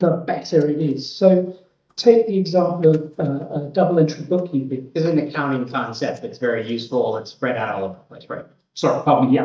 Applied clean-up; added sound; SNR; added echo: neural mask model DeepFilterNet 3.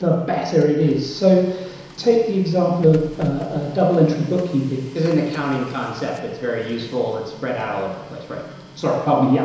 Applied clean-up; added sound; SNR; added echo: none; Printer; 19 dB; reverberation time 1.0 s.